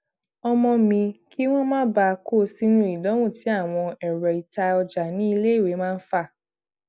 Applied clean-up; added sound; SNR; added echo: none; none; none; none.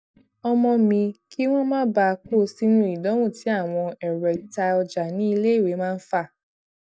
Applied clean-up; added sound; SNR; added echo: neural mask model DeepFilterNet 3.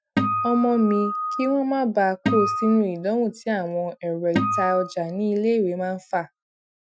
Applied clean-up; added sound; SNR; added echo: classical method Wiener filter.